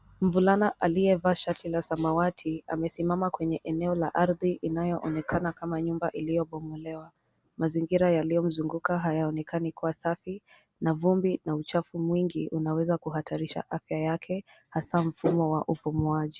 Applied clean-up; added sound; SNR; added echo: none; none; none; none.